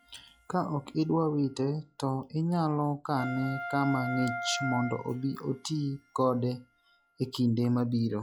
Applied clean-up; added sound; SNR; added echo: classical method log-MMSE.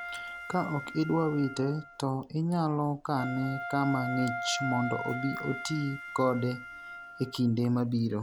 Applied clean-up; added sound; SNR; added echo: none; Wind instrument, woodwind instrument; 9 dB; none.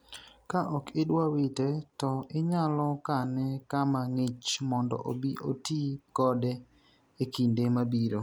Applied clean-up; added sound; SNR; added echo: none; none; none; none.